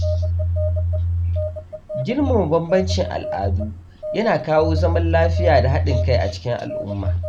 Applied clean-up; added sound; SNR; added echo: none; Telephone; 0 dB; none.